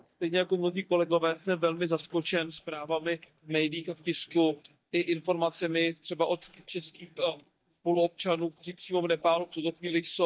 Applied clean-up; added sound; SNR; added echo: neural mask model DeepFilterNet 3.